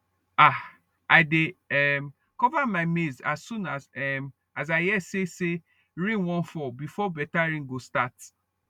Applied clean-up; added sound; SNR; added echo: none; none; none; none.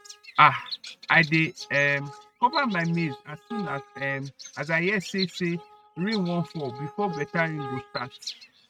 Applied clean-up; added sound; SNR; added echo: neural mask model RNNoise.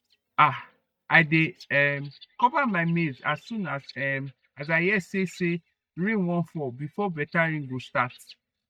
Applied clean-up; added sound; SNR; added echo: neural mask model DeepFilterNet 3.